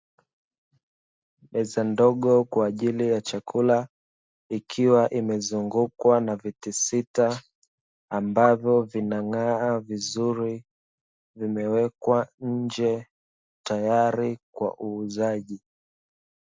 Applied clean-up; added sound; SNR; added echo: none; none; none; none.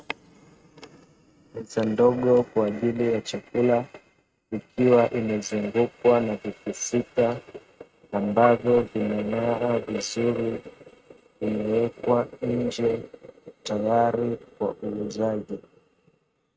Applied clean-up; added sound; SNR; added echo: neural mask model RNNoise.